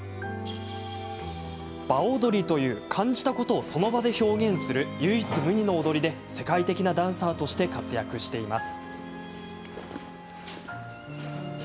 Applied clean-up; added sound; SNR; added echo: none; none; none; none.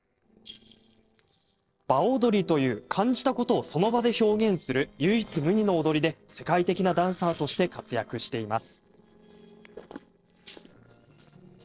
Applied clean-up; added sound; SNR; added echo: neural separator model SepFormer DNS4.